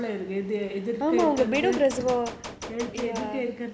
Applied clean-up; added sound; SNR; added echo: none; Gunshot, gunfire; 13 dB; none.